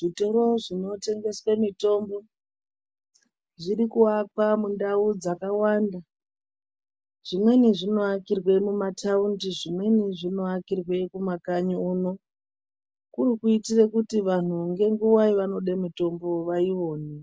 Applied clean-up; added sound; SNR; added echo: none; none; none; none.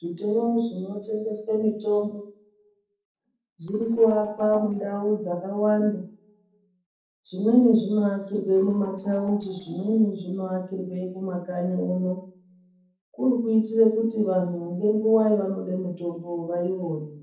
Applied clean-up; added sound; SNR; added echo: neural separator model SepFormer DNS4.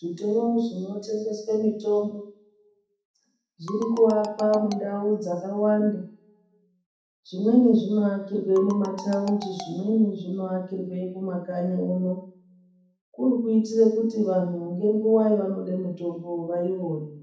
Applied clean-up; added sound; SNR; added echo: none; Marimba, xylophone; 16 dB; reverberation time 0.7 s.